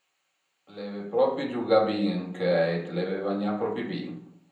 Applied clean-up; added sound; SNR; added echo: none; none; none; reverberation time 0.6 s.